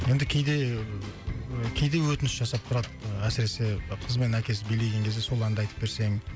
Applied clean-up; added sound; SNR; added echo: none; none; none; none.